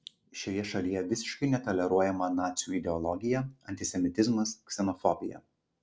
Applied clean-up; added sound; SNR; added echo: none; none; none; none.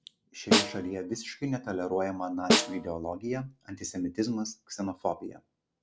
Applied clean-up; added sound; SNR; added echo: none; Snare drum; -4 dB; none.